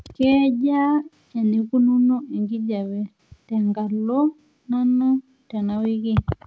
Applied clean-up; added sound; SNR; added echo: none; none; none; none.